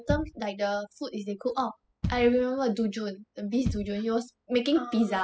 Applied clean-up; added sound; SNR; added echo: classical method spectral subtraction.